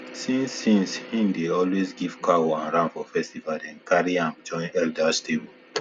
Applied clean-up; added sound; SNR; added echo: none; none; none; none.